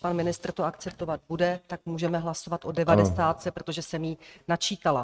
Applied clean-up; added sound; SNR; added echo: neural mask model RNNoise.